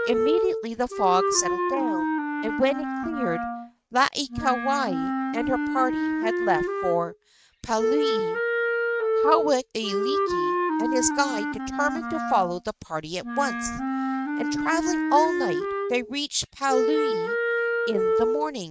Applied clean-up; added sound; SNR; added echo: neural mask model RNNoise.